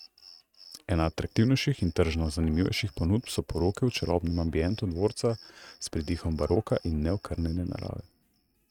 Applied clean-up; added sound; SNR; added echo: neural mask model RNNoise.